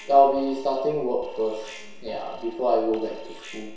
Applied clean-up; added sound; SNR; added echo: none; Alarm; 15 dB; reverberation time 0.7 s.